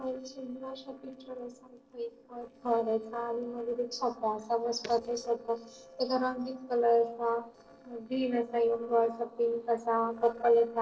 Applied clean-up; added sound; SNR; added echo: neural separator model SepFormer DNS4.